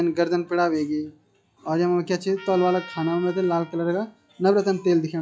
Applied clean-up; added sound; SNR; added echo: classical method log-MMSE.